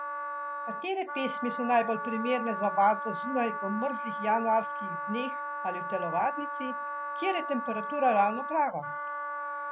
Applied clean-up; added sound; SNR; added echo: none; Wind instrument, woodwind instrument; 4 dB; none.